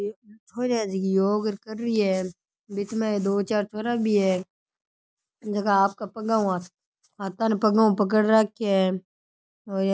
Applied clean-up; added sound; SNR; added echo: none; none; none; none.